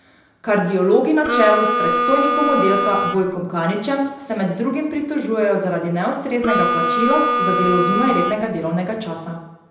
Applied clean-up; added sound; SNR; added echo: none; Harmonica; -1 dB; reverberation time 0.8 s.